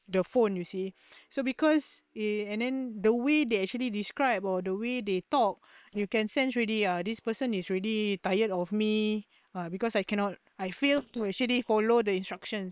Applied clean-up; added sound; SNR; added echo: neural separator model SepFormer WHAM!.